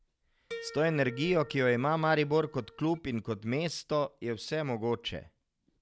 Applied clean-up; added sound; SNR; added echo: none; Harp; 16 dB; none.